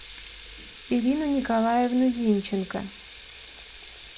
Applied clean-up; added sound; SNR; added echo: none; Sink (filling or washing) / Water tap, faucet; 14 dB; none.